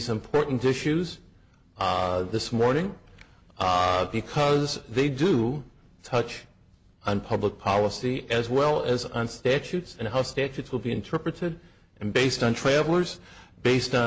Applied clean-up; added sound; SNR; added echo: none; none; none; none.